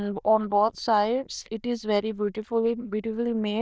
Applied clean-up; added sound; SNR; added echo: neural diffusion model UNIVERSE++.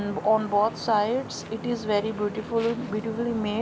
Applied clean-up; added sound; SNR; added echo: none; Traffic noise, roadway noise / Vehicle horn, car horn, honking; 12 dB; none.